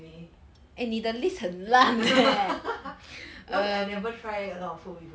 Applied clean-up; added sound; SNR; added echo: none; none; none; none.